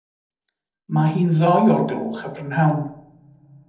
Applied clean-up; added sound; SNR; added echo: none; none; none; reverberation time 0.8 s.